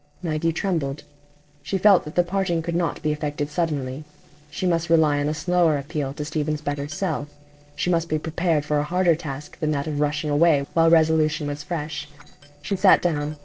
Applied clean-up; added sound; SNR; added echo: neural separator model SepFormer DNS4.